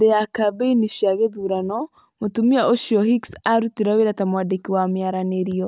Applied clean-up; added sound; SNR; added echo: none; none; none; none.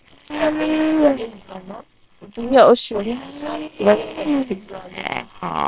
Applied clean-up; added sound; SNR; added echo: neural separator model SepFormer WHAMR!.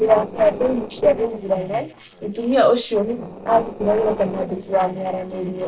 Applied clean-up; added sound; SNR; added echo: neural separator model SepFormer DNS4.